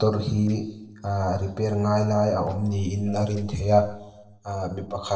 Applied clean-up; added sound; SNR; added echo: neural separator model SepFormer DNS4.